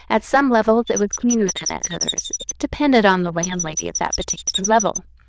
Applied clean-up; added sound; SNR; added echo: neural diffusion model UNIVERSE++.